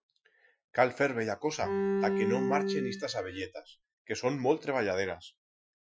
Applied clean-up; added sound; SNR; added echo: classical method Wiener filter.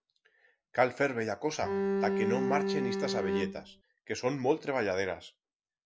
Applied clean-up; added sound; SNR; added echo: none; Bowed string instrument; -2 dB; none.